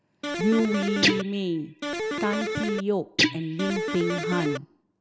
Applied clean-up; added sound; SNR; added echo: none; Electric guitar + Guitar; 0 dB; none.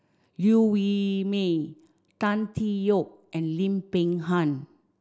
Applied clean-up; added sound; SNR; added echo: none; none; none; none.